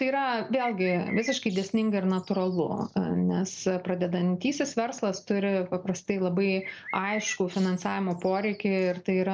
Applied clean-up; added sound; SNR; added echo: none; Bird; 15 dB; none.